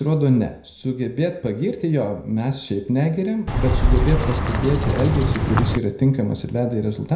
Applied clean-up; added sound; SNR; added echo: none; Bird vocalization, bird call, bird song; -2 dB; reverberation time 0.4 s.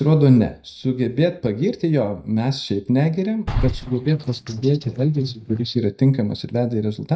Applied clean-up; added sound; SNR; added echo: neural mask model DeepFilterNet 3.